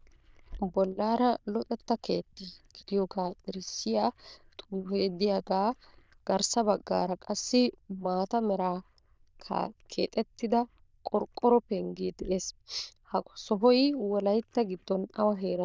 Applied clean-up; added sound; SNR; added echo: neural diffusion model UNIVERSE++.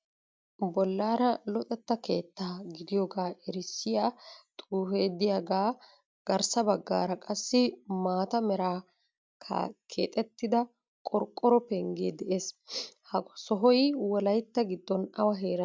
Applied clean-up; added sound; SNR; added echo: none; none; none; none.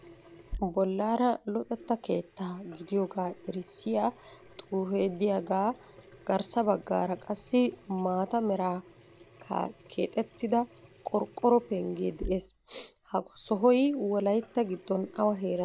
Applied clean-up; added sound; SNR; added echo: none; Sink (filling or washing) / Water tap, faucet; 20 dB; none.